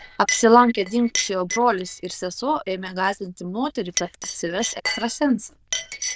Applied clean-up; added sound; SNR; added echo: neural diffusion model UNIVERSE++.